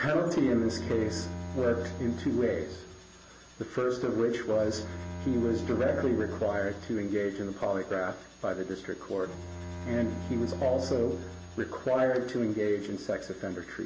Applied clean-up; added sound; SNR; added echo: none; Bowed string instrument; 10 dB; none.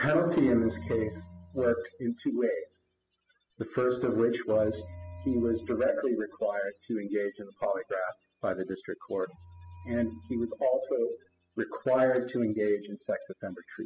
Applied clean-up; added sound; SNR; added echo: classical method spectral subtraction.